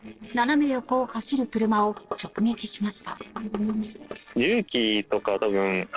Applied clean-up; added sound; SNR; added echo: neural separator model SepFormer DNS4.